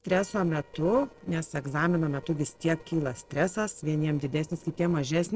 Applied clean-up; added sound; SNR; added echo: neural separator model SepFormer DNS4.